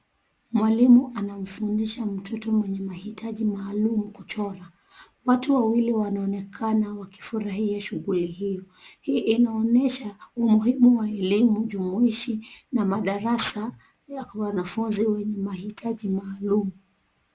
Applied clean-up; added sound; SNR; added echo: none; none; none; none.